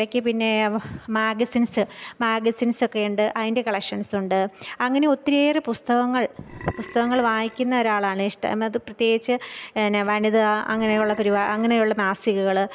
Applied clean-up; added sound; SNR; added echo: none; Burping, eructation; 20 dB; none.